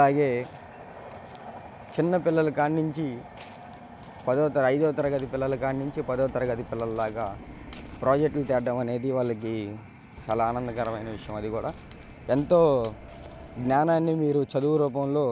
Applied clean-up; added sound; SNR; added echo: none; Crack; 19 dB; none.